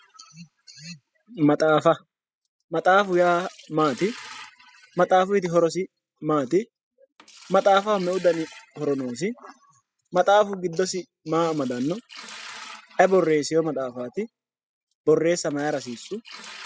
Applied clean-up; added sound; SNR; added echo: classical method spectral subtraction.